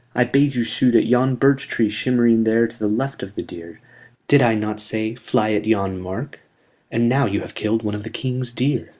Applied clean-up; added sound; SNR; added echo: none; none; none; none.